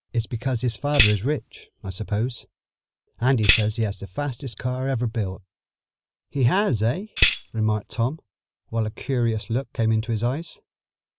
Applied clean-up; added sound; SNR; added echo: none; Tambourine; 0 dB; none.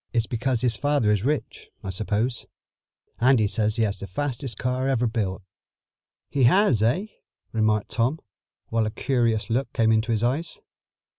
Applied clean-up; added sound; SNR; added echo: none; none; none; none.